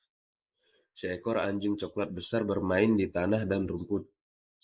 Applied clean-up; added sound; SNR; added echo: neural mask model Resemble Enhance denoiser.